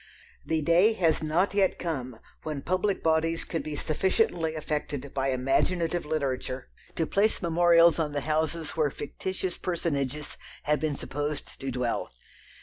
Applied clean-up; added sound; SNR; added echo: none; none; none; none.